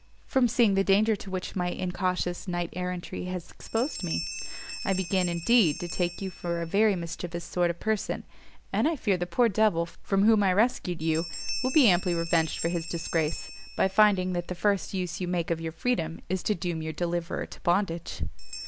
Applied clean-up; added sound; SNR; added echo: none; Bell; 15 dB; none.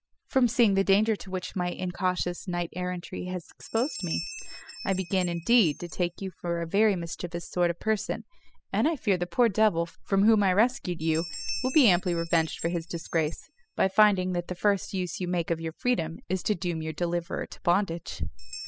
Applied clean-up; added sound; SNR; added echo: classical method spectral subtraction.